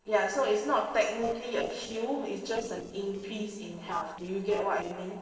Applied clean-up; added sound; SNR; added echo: neural separator model SepFormer DNS4.